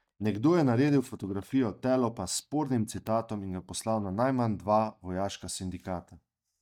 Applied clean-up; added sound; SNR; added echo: neural mask model DeepFilterNet 3.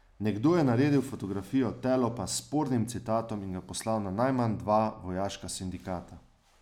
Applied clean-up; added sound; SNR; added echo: none; none; none; none.